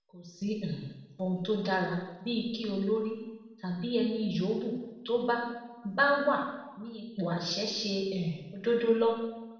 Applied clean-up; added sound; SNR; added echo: none; none; none; reverberation time 0.9 s.